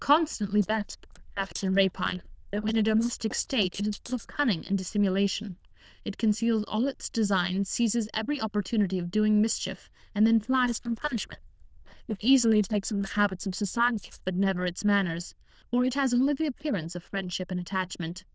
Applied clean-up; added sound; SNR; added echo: neural diffusion model UNIVERSE++.